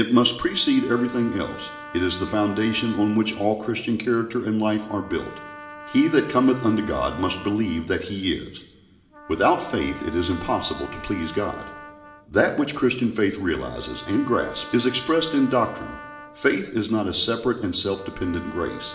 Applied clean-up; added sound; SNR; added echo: none; Trumpet; 17 dB; reverberation time 1.4 s.